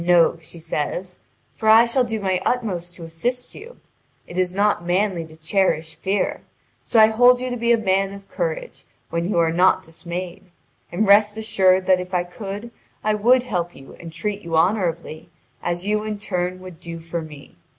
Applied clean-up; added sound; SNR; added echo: none; none; none; none.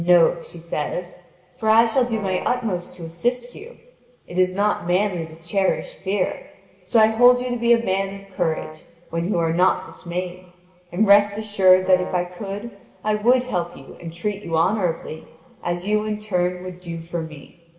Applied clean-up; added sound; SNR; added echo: none; Brass instrument; 13 dB; reverberation time 2.9 s.